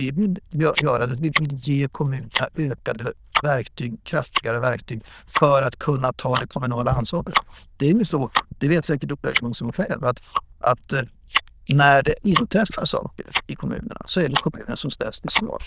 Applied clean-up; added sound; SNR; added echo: neural diffusion model UNIVERSE++.